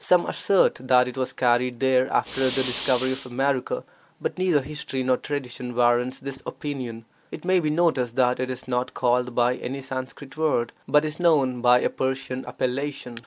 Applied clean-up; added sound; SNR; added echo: none; Fire; 10 dB; none.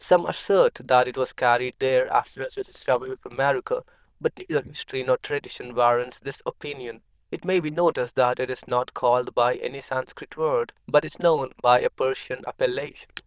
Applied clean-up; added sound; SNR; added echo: neural diffusion model UNIVERSE++.